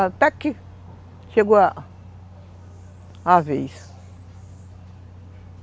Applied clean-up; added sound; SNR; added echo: none; none; none; none.